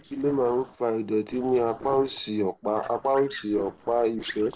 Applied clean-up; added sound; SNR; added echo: neural separator model SepFormer DNS4.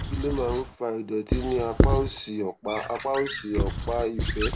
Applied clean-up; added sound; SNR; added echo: none; Squeak / Writing; -1 dB; none.